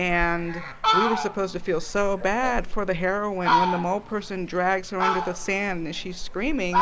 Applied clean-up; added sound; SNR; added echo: none; Fowl; 1 dB; none.